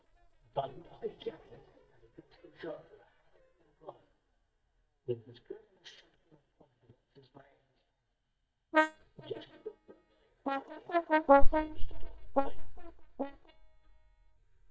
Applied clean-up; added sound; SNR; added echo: neural mask model DeepFilterNet 3.